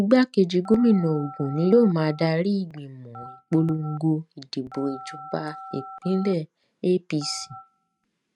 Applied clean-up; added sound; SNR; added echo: neural mask model RNNoise.